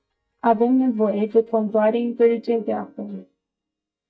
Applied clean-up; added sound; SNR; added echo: neural mask model DeepFilterNet 3.